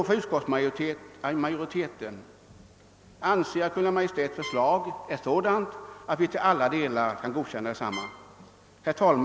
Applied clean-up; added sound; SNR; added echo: none; Trumpet; 15 dB; none.